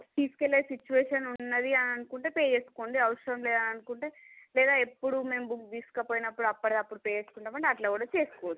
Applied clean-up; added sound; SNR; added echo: none; none; none; none.